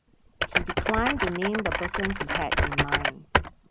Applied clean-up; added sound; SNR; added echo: none; Typing; -5 dB; none.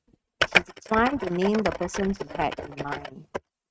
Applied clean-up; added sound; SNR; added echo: neural mask model RNNoise.